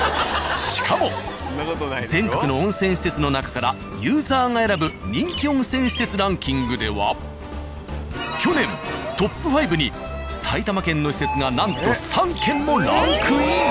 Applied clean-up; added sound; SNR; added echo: none; Bird vocalization, bird call, bird song; 17 dB; none.